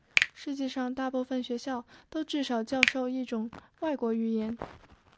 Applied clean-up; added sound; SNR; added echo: none; Finger snapping; 3 dB; none.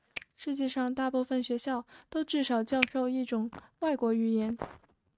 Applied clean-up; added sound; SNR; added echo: neural mask model RNNoise.